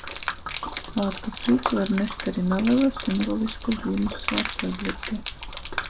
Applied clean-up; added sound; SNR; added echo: none; Gurgling / Liquid; 6 dB; none.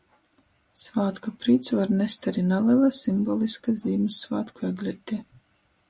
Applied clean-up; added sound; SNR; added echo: none; none; none; none.